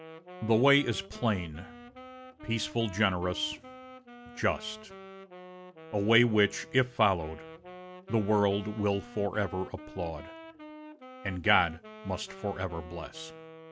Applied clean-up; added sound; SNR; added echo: none; Wind instrument, woodwind instrument; 16 dB; none.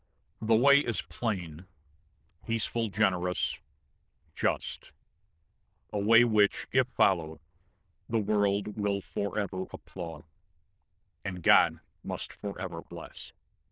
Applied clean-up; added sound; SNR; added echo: neural diffusion model UNIVERSE++.